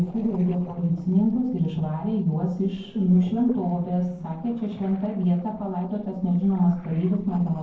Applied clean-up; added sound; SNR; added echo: neural separator model SepFormer DNS4.